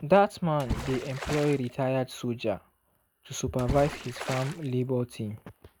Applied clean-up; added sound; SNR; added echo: none; Water / Splash, splatter; 10 dB; none.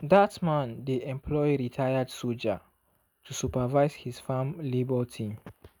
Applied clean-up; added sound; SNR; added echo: none; none; none; none.